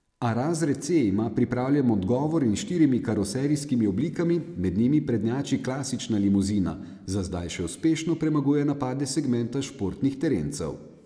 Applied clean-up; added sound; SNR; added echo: none; none; none; none.